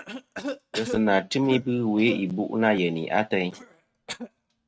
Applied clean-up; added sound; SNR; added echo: neural mask model RNNoise.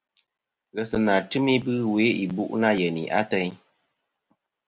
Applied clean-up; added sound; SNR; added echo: none; none; none; none.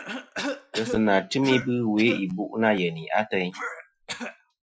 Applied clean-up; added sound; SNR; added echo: classical method Wiener filter.